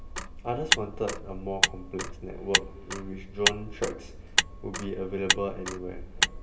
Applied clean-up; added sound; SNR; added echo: none; Motor vehicle (road); -4 dB; reverberation time 2.2 s.